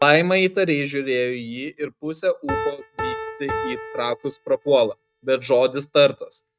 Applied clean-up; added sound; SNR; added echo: neural mask model RNNoise.